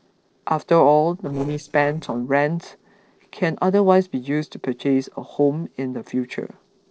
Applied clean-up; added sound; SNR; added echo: neural separator model SepFormer DNS4.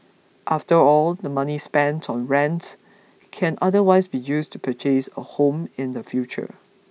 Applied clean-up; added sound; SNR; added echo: none; none; none; none.